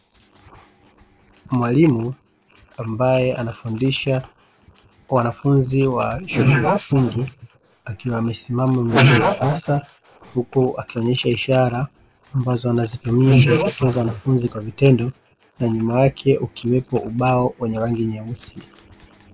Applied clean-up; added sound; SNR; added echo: neural mask model Resemble Enhance denoiser.